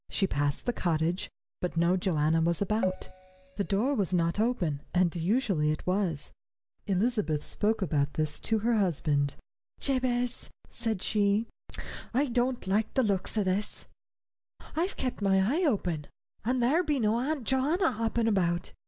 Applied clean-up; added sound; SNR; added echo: none; Keyboard (musical); 11 dB; none.